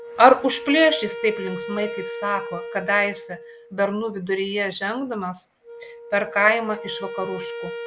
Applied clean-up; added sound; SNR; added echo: none; Wind instrument, woodwind instrument; 12 dB; none.